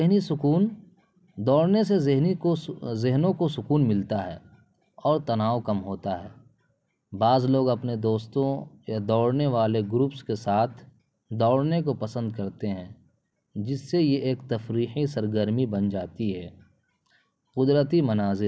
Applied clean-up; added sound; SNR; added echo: none; none; none; none.